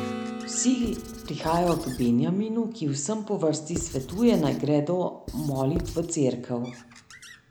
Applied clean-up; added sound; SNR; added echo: none; Acoustic guitar / Strum + Squeak / Writing; 13 dB; none.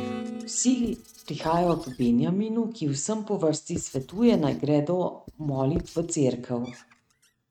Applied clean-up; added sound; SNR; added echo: neural mask model RNNoise.